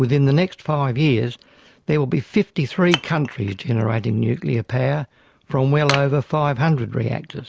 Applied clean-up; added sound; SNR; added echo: none; Wood; 16 dB; none.